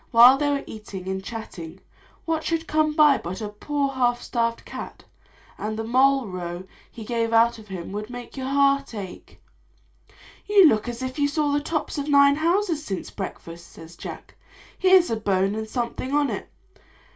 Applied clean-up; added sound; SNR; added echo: none; none; none; reverberation time 0.2 s.